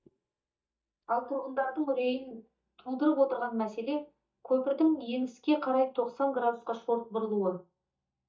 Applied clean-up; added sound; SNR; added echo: neural mask model DeepFilterNet 3.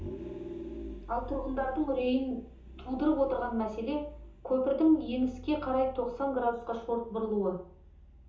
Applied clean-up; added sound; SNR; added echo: none; Vehicle; 14 dB; reverberation time 0.6 s.